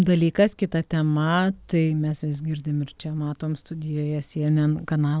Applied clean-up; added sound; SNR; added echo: none; none; none; none.